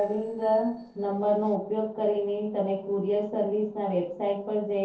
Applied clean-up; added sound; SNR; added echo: neural separator model SepFormer DNS4.